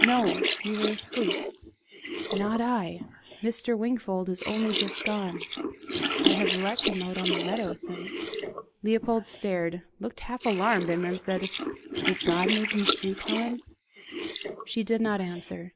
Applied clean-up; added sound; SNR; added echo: neural mask model Resemble Enhance denoiser.